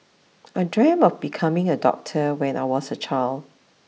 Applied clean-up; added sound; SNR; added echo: none; none; none; none.